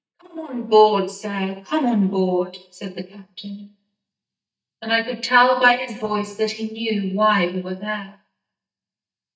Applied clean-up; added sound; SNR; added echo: neural mask model DeepFilterNet 3.